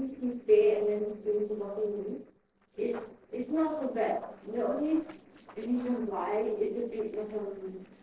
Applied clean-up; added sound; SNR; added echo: neural separator model SepFormer DNS4.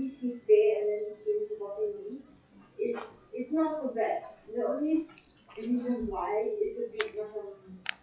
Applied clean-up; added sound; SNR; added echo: classical method WPE with log-MMSE.